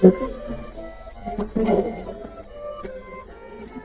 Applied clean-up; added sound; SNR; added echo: neural mask model DeepFilterNet 3.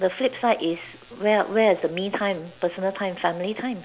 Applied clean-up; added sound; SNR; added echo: none; none; none; none.